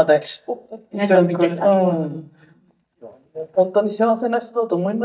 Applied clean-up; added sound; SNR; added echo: neural mask model DeepFilterNet 3.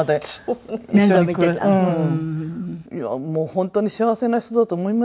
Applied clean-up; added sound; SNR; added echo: none; none; none; none.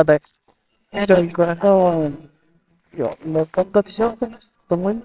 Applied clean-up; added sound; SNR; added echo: neural separator model SepFormer WHAMR!.